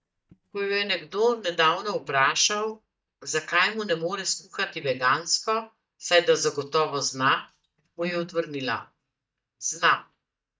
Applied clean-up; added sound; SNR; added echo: neural mask model DeepFilterNet 3.